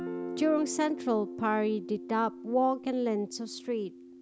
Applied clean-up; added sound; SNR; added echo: none; Guitar; 10 dB; none.